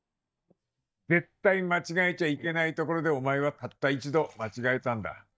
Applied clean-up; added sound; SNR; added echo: neural mask model DeepFilterNet 3.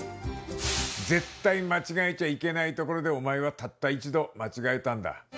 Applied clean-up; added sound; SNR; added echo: none; none; none; none.